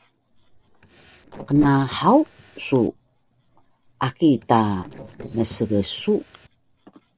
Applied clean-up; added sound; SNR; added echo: neural separator model SepFormer DNS4.